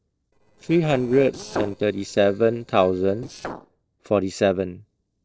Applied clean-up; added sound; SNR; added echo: neural separator model SepFormer DNS4.